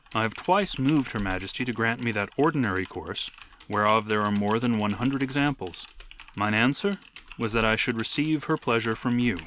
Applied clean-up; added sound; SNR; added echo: none; Typing; 18 dB; none.